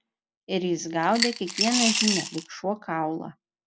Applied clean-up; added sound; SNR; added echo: none; Coin (dropping) / Glass; 0 dB; none.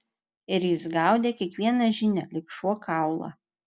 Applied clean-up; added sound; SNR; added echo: none; none; none; none.